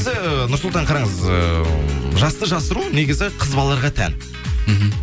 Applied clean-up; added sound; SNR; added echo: none; Piano; 15 dB; none.